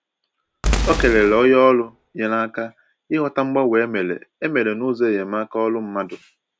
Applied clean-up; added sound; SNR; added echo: none; Boom; 5 dB; none.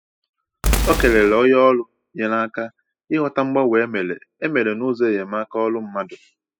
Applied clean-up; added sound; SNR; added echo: classical method spectral subtraction.